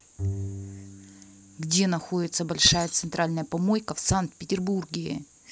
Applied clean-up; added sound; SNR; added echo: none; Shatter + Bowed string instrument; 10 dB; none.